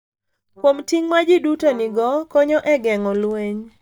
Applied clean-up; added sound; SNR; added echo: neural mask model DeepFilterNet 3.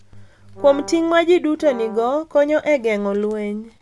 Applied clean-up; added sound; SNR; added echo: none; Brass instrument; 18 dB; none.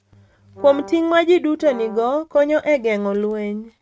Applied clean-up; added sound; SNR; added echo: neural mask model RNNoise.